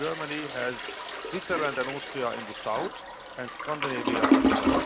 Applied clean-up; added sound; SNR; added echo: none; Toilet flush; -4 dB; none.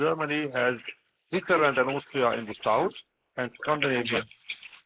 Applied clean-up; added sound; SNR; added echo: neural mask model Resemble Enhance denoiser.